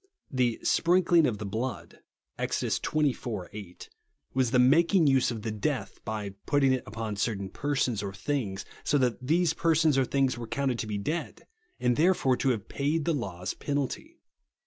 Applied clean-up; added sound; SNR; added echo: none; none; none; none.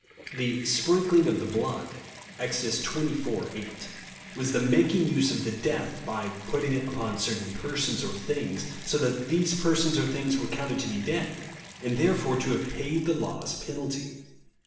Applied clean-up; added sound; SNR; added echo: none; Bathtub (filling or washing) / Water tap, faucet; 17 dB; reverberation time 0.9 s.